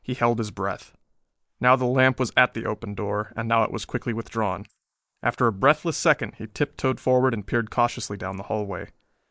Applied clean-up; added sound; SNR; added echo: neural mask model Resemble Enhance denoiser.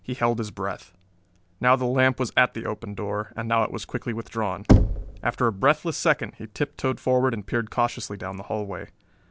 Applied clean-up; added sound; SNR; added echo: none; Knock / Wood; -1 dB; none.